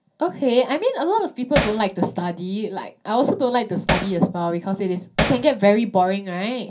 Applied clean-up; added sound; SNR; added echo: none; Hammer; 3 dB; reverberation time 0.3 s.